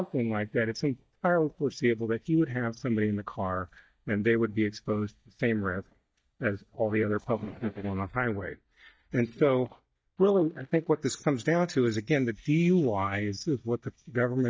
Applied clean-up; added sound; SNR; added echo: neural mask model DeepFilterNet 3.